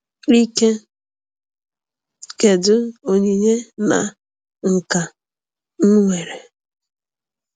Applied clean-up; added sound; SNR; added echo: none; none; none; none.